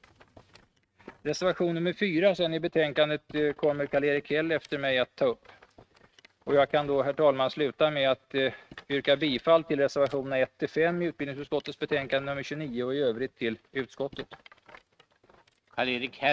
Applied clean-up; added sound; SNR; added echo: neural mask model RNNoise.